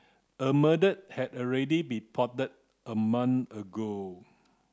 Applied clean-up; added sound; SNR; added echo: none; none; none; none.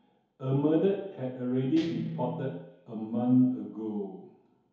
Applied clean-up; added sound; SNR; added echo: none; Guitar; 13 dB; reverberation time 2.2 s.